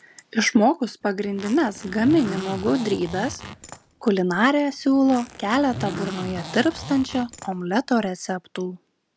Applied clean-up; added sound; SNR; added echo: none; Zipper (clothing); 13 dB; none.